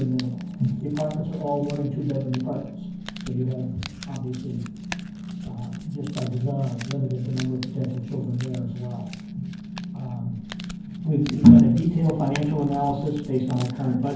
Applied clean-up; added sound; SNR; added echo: none; Crumpling, crinkling; 20 dB; reverberation time 0.9 s.